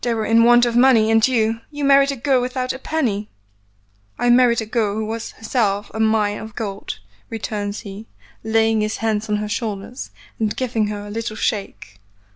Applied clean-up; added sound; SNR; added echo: none; none; none; none.